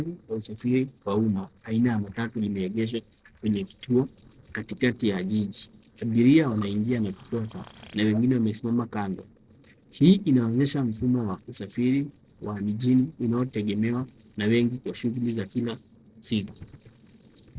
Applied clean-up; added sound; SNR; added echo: neural separator model SepFormer DNS4.